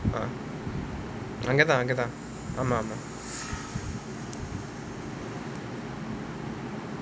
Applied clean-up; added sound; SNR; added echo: none; none; none; none.